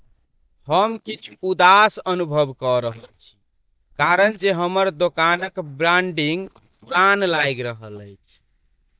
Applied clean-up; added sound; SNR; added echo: neural mask model DeepFilterNet 3.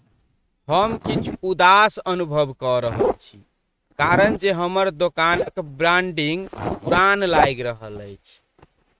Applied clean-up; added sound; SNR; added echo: neural mask model RNNoise.